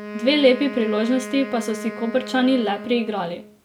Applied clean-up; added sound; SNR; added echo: none; Wind instrument, woodwind instrument; 12 dB; none.